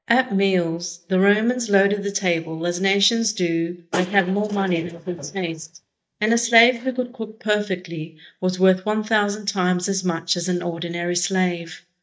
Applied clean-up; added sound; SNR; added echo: neural mask model DeepFilterNet 3.